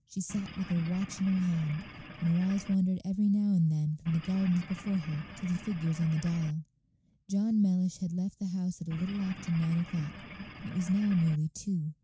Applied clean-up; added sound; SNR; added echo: none; Engine / Boat, Water vehicle; 14 dB; none.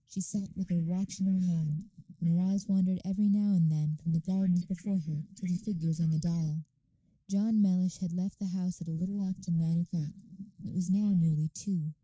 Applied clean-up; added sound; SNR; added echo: neural mask model Resemble Enhance denoiser.